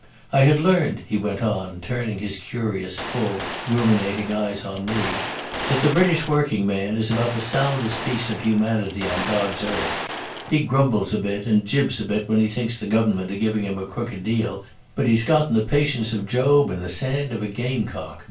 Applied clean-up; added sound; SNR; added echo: none; Gunshot, gunfire; 7 dB; reverberation time 0.2 s.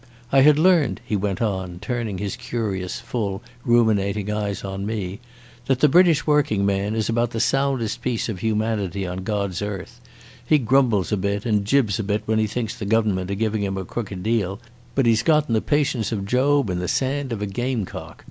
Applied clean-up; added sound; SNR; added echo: none; none; none; none.